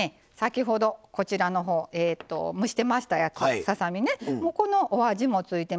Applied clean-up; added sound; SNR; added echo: none; none; none; none.